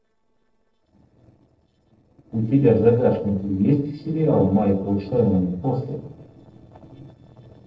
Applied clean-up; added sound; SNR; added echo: neural separator model SepFormer DNS4.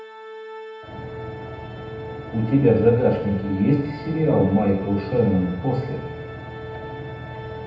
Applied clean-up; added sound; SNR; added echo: none; Organ; 14 dB; reverberation time 0.8 s.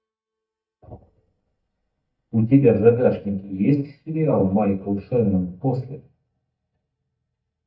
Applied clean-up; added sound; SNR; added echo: neural mask model DeepFilterNet 3.